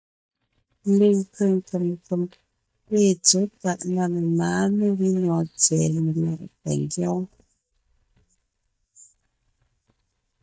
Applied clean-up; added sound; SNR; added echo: neural mask model DeepFilterNet 3.